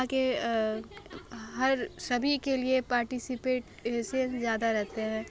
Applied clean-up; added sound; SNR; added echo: none; none; none; none.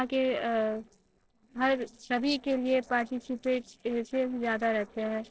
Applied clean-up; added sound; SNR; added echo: neural separator model SepFormer DNS4.